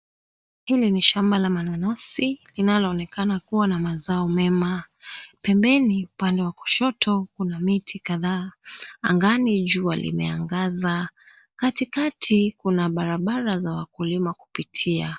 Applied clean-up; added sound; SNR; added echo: neural mask model DeepFilterNet 3.